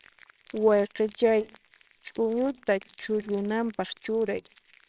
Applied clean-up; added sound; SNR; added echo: neural separator model SepFormer WHAMR!.